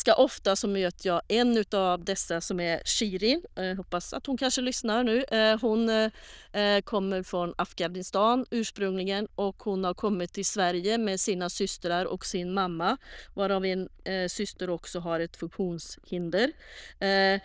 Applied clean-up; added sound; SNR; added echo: neural diffusion model UNIVERSE++.